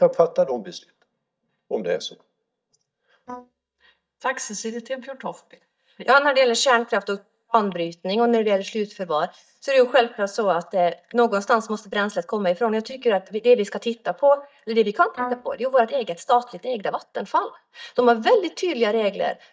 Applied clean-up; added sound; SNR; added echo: neural mask model DeepFilterNet 3.